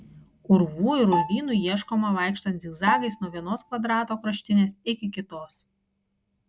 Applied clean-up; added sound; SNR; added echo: none; Bowed string instrument; 6 dB; none.